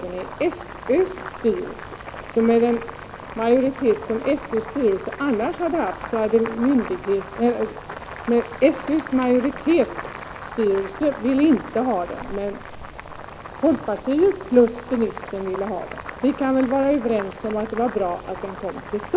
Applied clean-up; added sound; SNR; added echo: none; Boiling; 14 dB; none.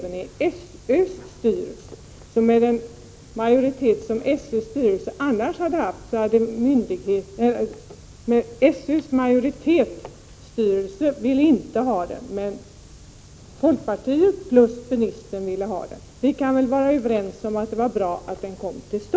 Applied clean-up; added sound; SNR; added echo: none; none; none; none.